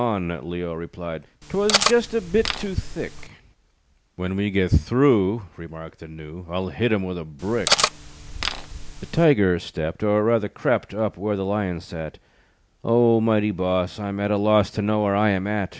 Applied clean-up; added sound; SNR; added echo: none; Cutlery, silverware; 3 dB; none.